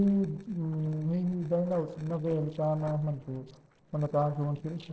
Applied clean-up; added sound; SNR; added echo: neural separator model SepFormer DNS4.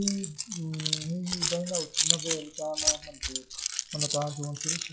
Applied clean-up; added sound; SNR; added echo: classical method WPE with log-MMSE.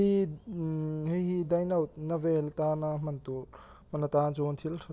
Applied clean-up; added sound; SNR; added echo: none; none; none; none.